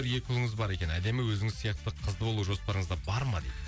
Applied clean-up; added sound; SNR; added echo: none; none; none; none.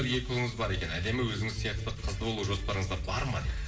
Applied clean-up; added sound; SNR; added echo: none; none; none; reverberation time 0.7 s.